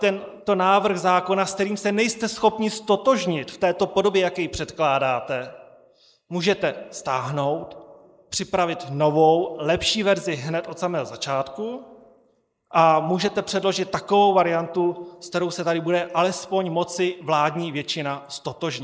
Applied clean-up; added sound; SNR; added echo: neural mask model Resemble Enhance denoiser.